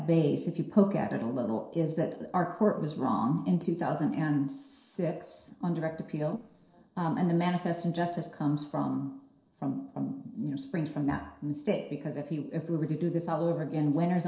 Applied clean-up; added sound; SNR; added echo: neural separator model SepFormer DNS4.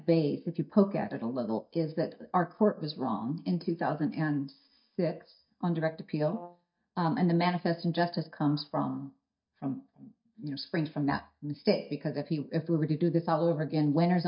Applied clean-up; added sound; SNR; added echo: neural mask model DeepFilterNet 3.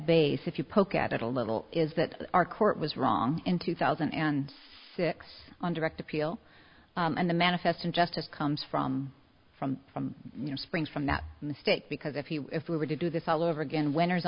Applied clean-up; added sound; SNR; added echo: none; none; none; none.